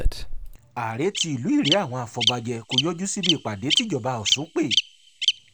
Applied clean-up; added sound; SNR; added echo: none; Bird vocalization, bird call, bird song; -1 dB; none.